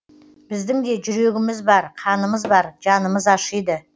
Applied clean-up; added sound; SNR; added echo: none; Tap / Hammer; 17 dB; none.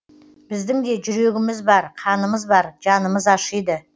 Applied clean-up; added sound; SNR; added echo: none; none; none; none.